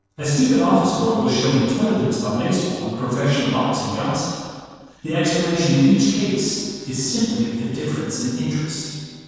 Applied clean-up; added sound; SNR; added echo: neural separator model SepFormer DNS4.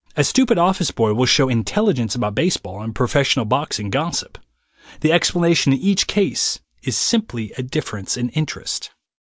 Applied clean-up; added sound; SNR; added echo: none; none; none; none.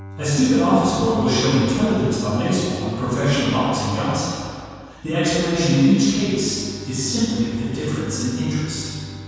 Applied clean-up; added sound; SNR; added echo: none; Bowed string instrument; 18 dB; reverberation time 2.1 s.